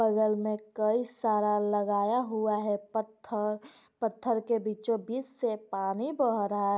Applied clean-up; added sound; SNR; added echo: none; none; none; none.